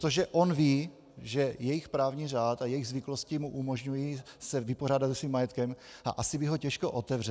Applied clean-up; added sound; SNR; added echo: none; none; none; none.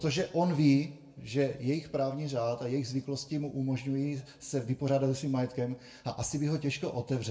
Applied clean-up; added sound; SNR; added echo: none; none; none; reverberation time 0.5 s.